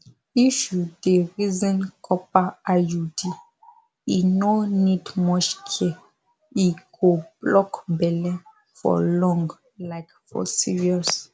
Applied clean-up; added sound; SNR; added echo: none; none; none; none.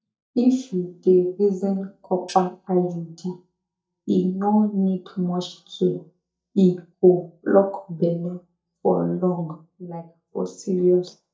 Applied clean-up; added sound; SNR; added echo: neural mask model DeepFilterNet 3.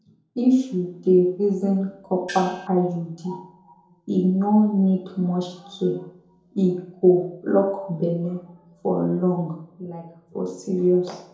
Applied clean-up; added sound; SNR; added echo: none; Gong; 13 dB; reverberation time 2.5 s.